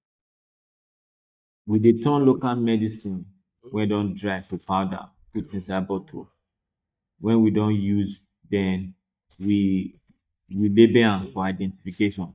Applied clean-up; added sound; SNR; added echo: neural mask model DeepFilterNet 3.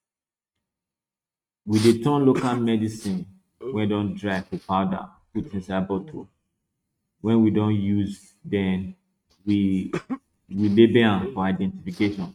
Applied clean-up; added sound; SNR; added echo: neural mask model RNNoise.